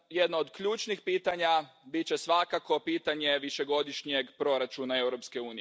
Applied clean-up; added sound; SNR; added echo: none; none; none; none.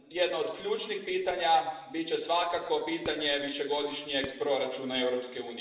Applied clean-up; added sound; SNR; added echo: none; Dishes, pots, and pans; 17 dB; reverberation time 0.9 s.